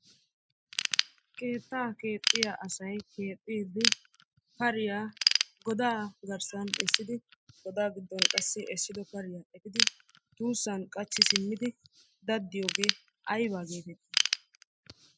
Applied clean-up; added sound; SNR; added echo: classical method spectral subtraction.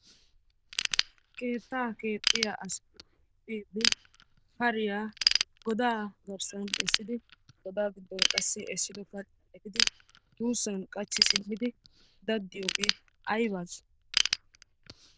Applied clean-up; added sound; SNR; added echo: neural diffusion model UNIVERSE++.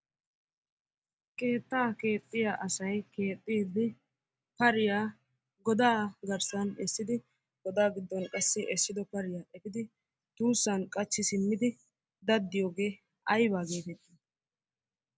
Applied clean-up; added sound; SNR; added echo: none; none; none; none.